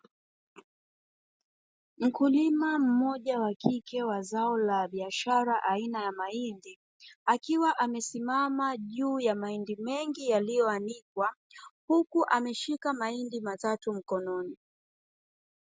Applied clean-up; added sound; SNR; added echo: none; none; none; none.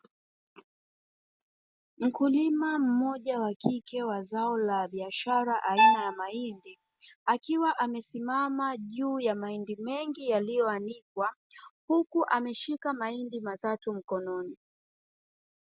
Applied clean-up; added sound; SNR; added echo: none; Bowed string instrument; -4 dB; none.